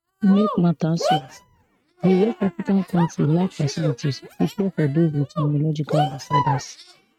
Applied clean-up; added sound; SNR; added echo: neural mask model RNNoise.